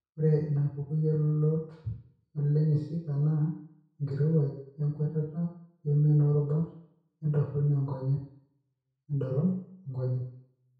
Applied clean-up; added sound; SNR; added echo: none; none; none; reverberation time 0.6 s.